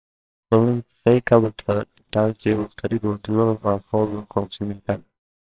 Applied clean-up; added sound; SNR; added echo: neural separator model SepFormer WHAMR!.